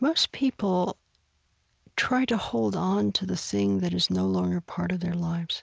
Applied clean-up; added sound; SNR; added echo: none; none; none; none.